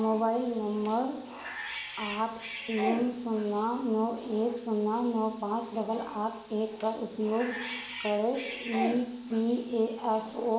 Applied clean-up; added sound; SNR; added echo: none; Bathtub (filling or washing) / Cat; 11 dB; reverberation time 0.7 s.